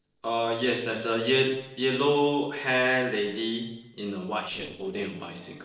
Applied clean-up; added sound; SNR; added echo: neural separator model SepFormer DNS4.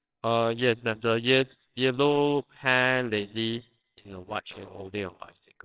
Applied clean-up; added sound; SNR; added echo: neural separator model SepFormer WHAMR!.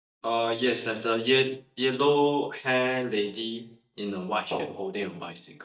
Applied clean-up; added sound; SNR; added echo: neural mask model DeepFilterNet 3.